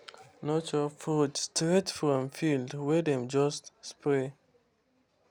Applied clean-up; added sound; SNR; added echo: none; none; none; none.